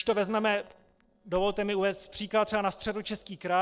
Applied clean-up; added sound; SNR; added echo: neural separator model SepFormer DNS4.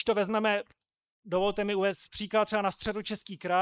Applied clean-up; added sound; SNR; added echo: neural mask model Resemble Enhance denoiser.